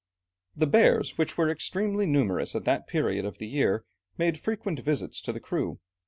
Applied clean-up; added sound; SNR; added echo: none; none; none; none.